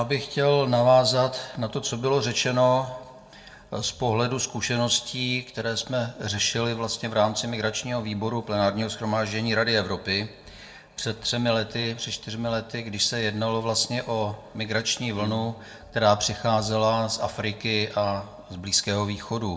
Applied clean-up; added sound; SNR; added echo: none; Bowed string instrument; 18 dB; reverberation time 0.2 s.